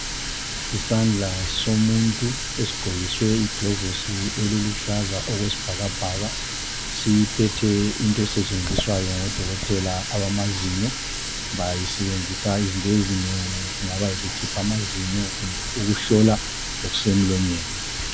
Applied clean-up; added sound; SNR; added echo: none; Water tap, faucet; 5 dB; none.